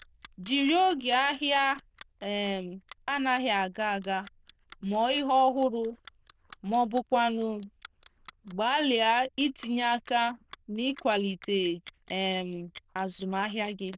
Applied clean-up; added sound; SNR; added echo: neural diffusion model UNIVERSE++.